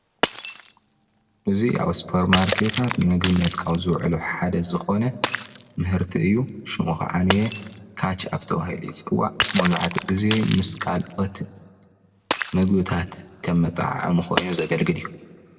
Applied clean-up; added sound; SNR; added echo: none; Shatter; 7 dB; reverberation time 0.9 s.